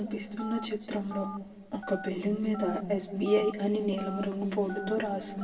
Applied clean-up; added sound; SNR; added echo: none; Telephone; 14 dB; reverberation time 1.7 s.